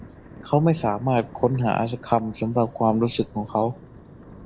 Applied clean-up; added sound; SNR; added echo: none; Thunder; 19 dB; none.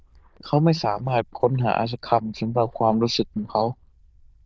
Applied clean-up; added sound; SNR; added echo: neural diffusion model UNIVERSE++.